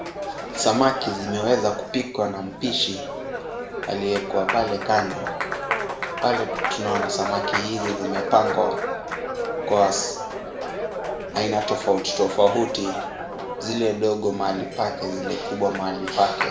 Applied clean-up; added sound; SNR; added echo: none; Applause; 4 dB; reverberation time 0.5 s.